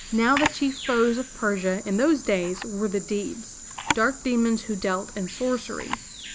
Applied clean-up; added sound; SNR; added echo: none; Camera + Bird vocalization, bird call, bird song; 9 dB; none.